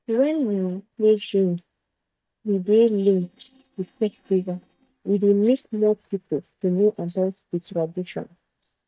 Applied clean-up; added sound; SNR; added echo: neural mask model DeepFilterNet 3.